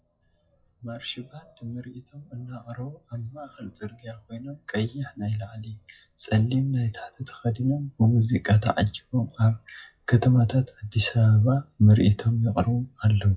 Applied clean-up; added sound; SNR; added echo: classical method WPE with log-MMSE.